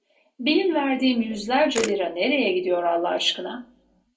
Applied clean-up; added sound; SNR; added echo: none; Camera; 14 dB; reverberation time 0.2 s.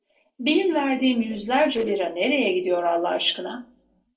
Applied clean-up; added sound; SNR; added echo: neural separator model SepFormer DNS4.